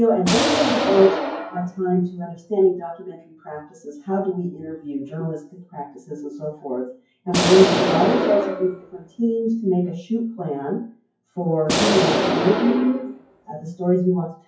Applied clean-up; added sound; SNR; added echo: classical method WPE with log-MMSE.